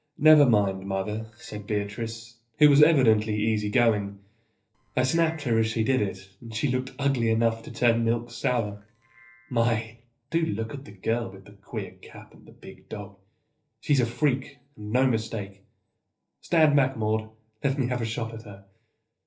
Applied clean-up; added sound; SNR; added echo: neural separator model SepFormer DNS4.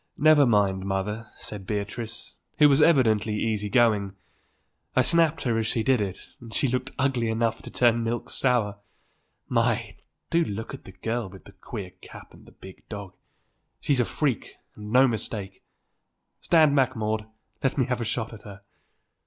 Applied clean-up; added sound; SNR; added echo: none; none; none; none.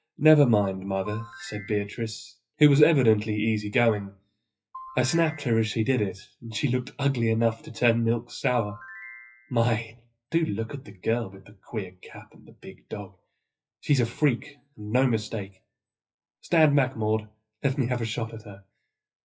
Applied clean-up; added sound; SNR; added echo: classical method WPE with log-MMSE.